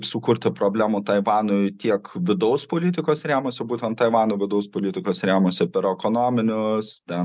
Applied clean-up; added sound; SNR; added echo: none; none; none; none.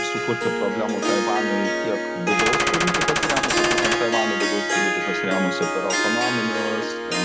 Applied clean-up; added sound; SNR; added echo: none; Gunshot, gunfire + Harp; -4 dB; none.